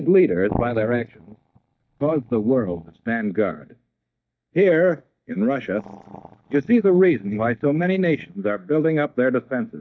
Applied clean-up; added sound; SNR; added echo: neural mask model DeepFilterNet 3.